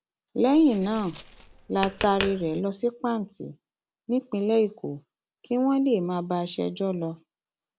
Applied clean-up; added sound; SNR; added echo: none; Tap; 12 dB; none.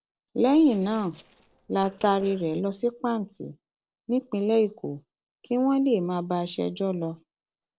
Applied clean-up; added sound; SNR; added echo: neural separator model SepFormer DNS4.